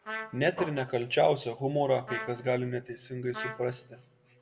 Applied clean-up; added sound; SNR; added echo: none; Trumpet; 12 dB; reverberation time 1.4 s.